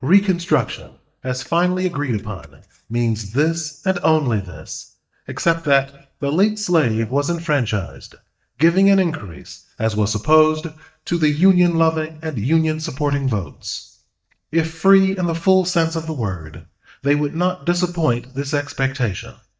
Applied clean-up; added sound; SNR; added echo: neural mask model DeepFilterNet 3.